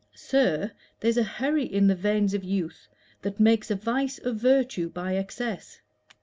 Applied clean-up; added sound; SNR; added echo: none; none; none; none.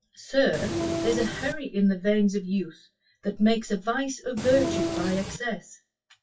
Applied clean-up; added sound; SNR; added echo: classical method WPE with log-MMSE.